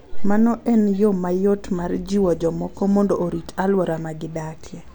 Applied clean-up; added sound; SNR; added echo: none; none; none; none.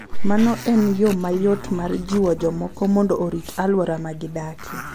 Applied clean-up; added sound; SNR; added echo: none; Growling; 18 dB; none.